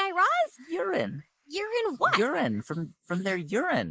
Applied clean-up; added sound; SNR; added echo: neural mask model Resemble Enhance denoiser.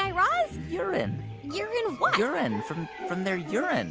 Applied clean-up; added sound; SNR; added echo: none; none; none; none.